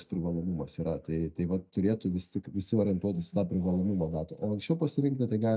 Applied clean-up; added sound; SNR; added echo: neural mask model DeepFilterNet 3.